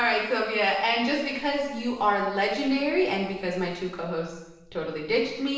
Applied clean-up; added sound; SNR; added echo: none; none; none; reverberation time 0.9 s.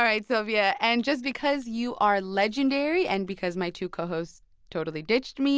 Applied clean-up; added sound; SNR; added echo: none; none; none; none.